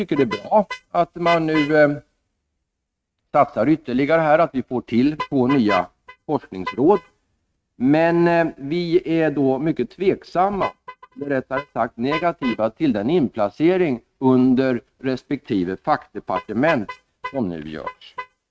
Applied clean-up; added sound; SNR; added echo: neural mask model RNNoise.